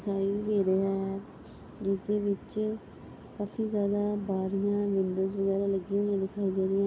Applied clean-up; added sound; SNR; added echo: none; none; none; none.